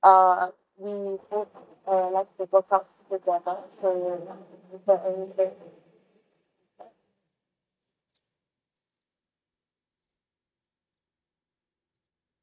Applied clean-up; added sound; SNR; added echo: neural mask model DeepFilterNet 3.